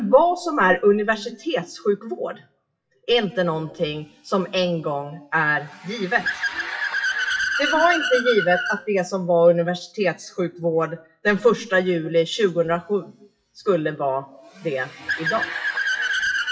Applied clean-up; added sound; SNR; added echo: classical method WPE with log-MMSE.